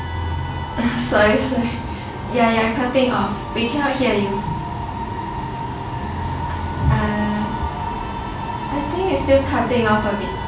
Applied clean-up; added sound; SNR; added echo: none; Musical instrument; 16 dB; none.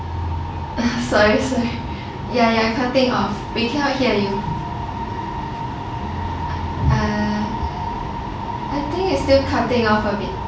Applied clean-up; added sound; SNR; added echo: none; none; none; none.